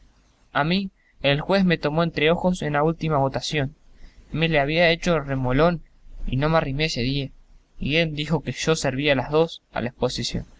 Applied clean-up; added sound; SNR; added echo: none; none; none; none.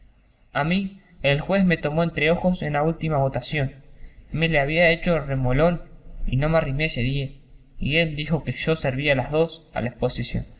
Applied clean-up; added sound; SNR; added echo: none; none; none; reverberation time 0.4 s.